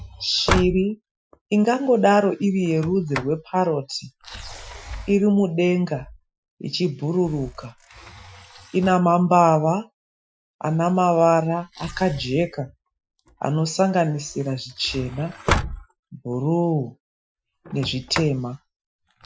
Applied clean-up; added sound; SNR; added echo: classical method Wiener filter.